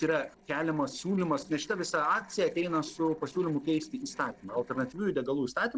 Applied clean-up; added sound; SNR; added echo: neural separator model SepFormer DNS4.